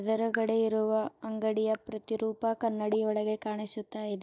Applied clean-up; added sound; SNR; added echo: neural mask model DeepFilterNet 3.